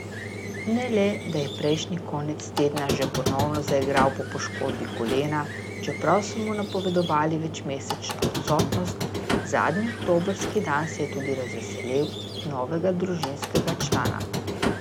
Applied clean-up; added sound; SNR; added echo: none; Squeak; 3 dB; none.